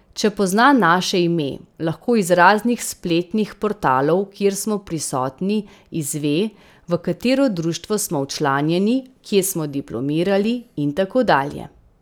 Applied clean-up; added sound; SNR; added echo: none; none; none; none.